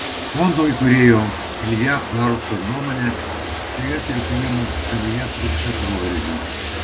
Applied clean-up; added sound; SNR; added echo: none; Bathtub (filling or washing); 4 dB; none.